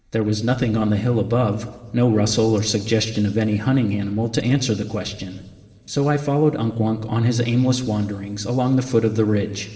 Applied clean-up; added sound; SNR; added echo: none; none; none; reverberation time 2.9 s.